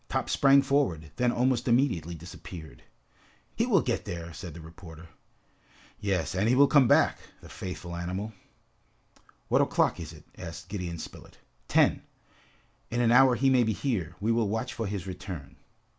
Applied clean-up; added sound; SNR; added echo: none; none; none; none.